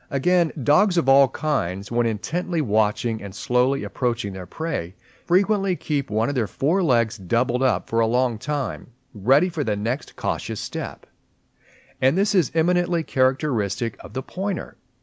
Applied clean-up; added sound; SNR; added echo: none; none; none; none.